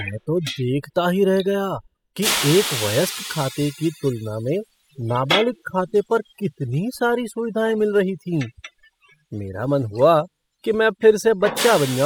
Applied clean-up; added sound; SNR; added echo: classical method spectral subtraction.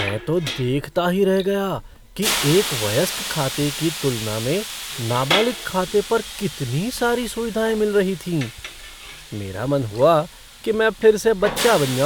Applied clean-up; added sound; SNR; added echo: none; Hiss; 9 dB; none.